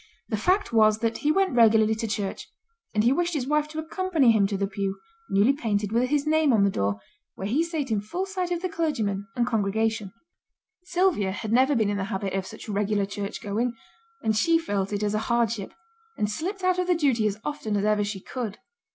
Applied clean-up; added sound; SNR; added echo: none; none; none; none.